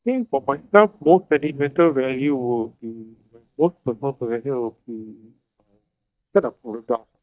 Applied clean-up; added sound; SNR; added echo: neural mask model DeepFilterNet 3.